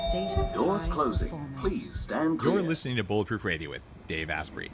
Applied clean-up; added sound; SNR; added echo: none; Sliding door / Train; 0 dB; none.